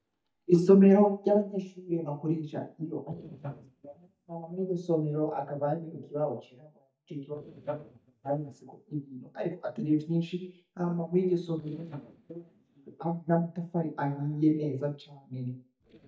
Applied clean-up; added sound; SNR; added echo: neural mask model DeepFilterNet 3.